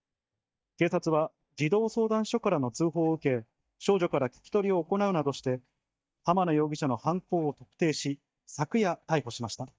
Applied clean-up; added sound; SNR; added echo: neural mask model DeepFilterNet 3.